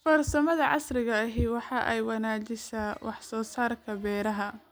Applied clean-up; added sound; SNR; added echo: none; none; none; none.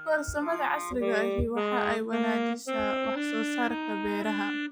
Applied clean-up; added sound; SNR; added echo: classical method log-MMSE.